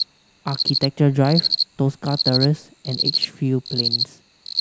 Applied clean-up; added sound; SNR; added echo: none; Cricket; 3 dB; none.